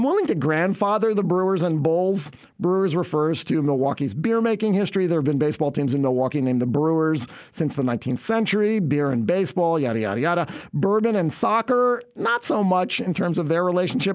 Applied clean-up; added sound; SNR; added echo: none; none; none; none.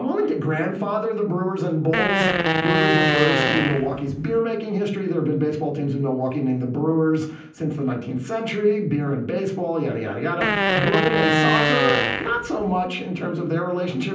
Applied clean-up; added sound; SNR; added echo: none; Fart; -2 dB; reverberation time 0.6 s.